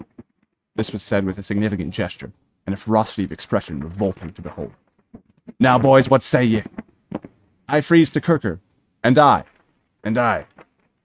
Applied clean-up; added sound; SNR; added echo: neural mask model RNNoise.